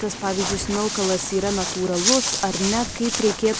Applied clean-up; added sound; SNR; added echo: none; Walk, footsteps; 3 dB; none.